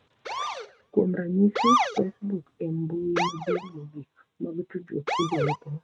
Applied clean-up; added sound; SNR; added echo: neural mask model RNNoise.